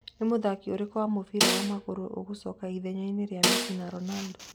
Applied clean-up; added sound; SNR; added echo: none; Snare drum; -2 dB; none.